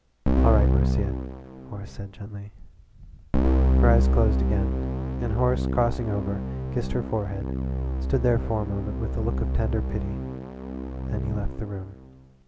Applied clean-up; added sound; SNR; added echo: none; Keyboard (musical); -4 dB; none.